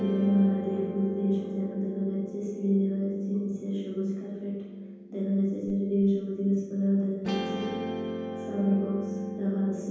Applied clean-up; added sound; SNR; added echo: none; Guitar; 10 dB; reverberation time 1.3 s.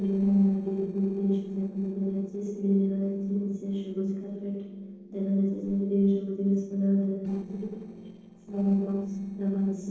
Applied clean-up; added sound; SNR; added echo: neural separator model SepFormer DNS4.